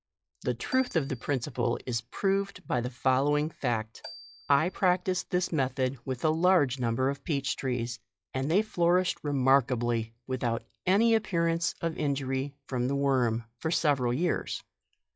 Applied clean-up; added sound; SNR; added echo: classical method log-MMSE.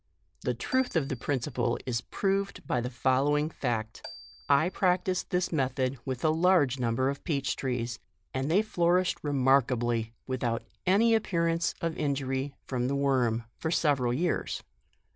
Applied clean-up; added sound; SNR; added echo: none; Marimba, xylophone; 20 dB; none.